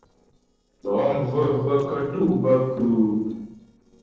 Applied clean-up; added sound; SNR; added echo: neural separator model SepFormer DNS4.